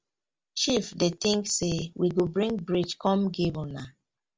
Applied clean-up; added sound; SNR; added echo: none; none; none; none.